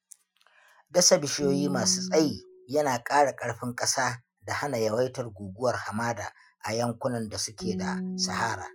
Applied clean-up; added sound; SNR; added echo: classical method Wiener filter.